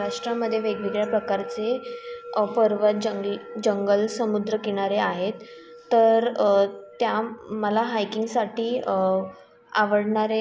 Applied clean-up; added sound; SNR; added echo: none; Musical instrument; 16 dB; none.